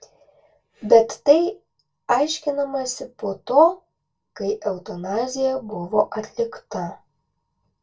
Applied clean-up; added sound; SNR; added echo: none; none; none; reverberation time 0.1 s.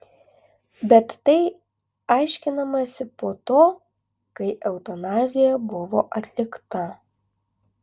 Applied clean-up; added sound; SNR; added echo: none; none; none; none.